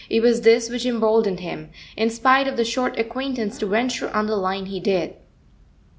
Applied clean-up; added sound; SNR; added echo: none; none; none; none.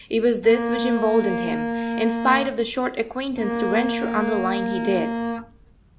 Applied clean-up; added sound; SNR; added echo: none; Bowed string instrument; 3 dB; none.